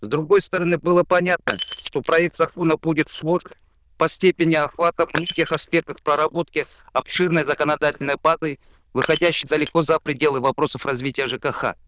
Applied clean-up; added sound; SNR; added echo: neural diffusion model UNIVERSE++.